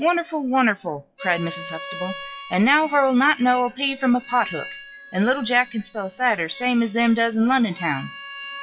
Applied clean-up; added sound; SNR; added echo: classical method WPE with log-MMSE.